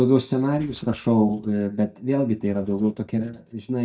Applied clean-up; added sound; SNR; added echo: neural mask model DeepFilterNet 3.